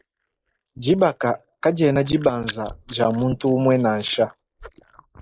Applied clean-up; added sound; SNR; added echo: neural mask model Resemble Enhance denoiser.